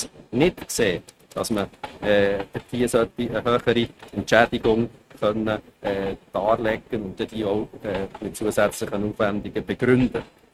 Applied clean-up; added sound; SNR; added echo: neural mask model RNNoise.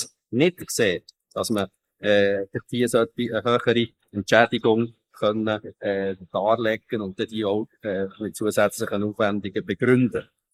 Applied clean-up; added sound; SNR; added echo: neural mask model Resemble Enhance denoiser.